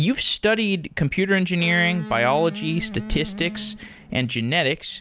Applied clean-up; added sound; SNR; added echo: none; Electric guitar; 12 dB; none.